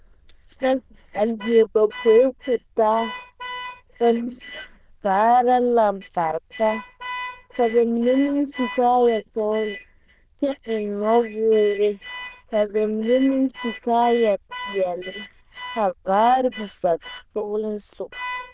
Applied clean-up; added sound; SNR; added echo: neural diffusion model UNIVERSE++.